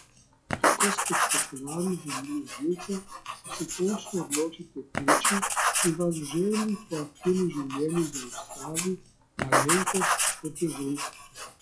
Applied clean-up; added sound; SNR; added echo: classical method log-MMSE.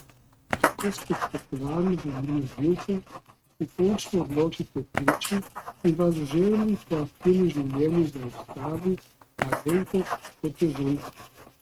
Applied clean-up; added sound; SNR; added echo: neural mask model RNNoise.